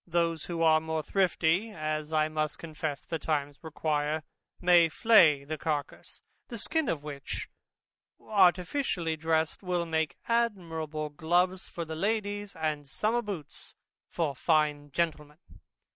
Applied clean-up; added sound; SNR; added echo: none; none; none; none.